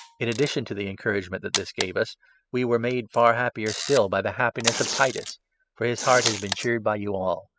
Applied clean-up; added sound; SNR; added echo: classical method spectral subtraction.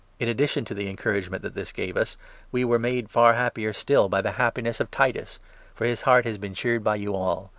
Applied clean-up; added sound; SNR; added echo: none; none; none; none.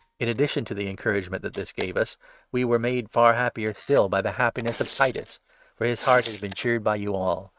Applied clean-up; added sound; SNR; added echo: neural mask model RNNoise.